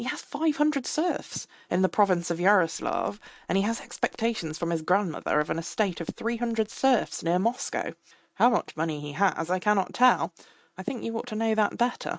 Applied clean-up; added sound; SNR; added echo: neural mask model RNNoise.